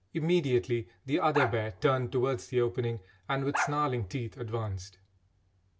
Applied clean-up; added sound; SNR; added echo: none; Bark; 6 dB; none.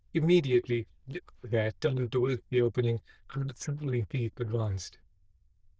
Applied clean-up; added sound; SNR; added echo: neural diffusion model UNIVERSE++.